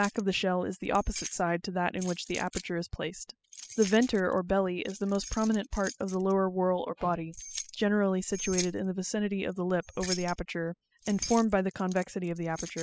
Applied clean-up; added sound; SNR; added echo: classical method spectral subtraction.